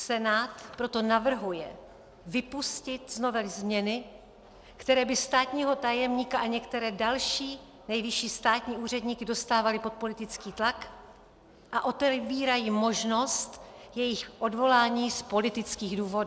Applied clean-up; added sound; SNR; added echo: none; none; none; none.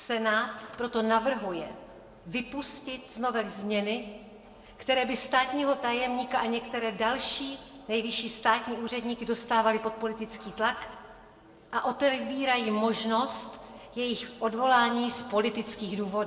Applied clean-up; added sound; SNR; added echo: none; none; none; reverberation time 1.3 s.